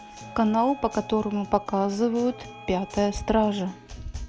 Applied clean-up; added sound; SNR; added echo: none; Wind instrument, woodwind instrument + Acoustic guitar; 17 dB; none.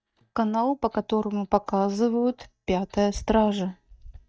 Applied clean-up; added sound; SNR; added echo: neural mask model DeepFilterNet 3.